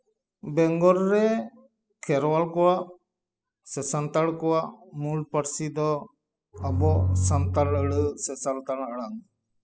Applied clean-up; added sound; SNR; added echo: classical method spectral subtraction.